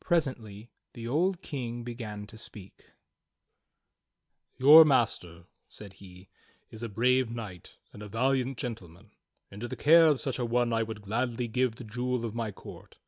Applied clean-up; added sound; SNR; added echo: none; none; none; none.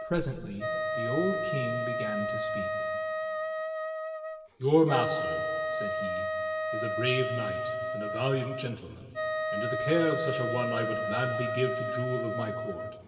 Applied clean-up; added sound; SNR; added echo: none; Wind instrument, woodwind instrument; 0 dB; reverberation time 2.0 s.